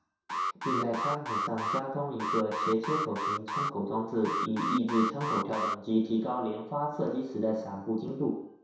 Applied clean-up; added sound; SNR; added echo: none; Alarm; 1 dB; reverberation time 0.7 s.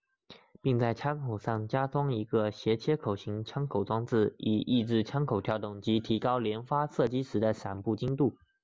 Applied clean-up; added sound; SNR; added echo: none; none; none; none.